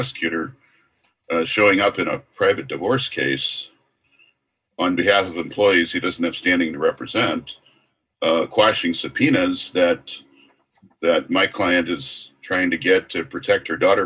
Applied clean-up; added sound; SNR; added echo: none; none; none; reverberation time 0.2 s.